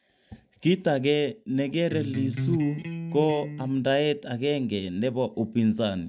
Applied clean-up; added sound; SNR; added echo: none; Electric guitar; 6 dB; none.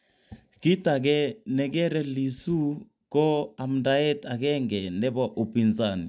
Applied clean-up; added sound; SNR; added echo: none; none; none; none.